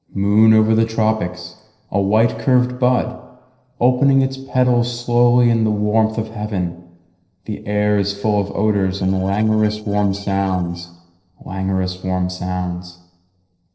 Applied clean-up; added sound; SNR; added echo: neural separator model SepFormer DNS4.